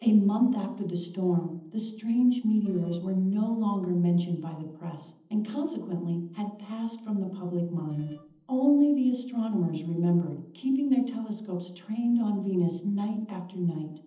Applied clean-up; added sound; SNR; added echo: neural separator model SepFormer DNS4.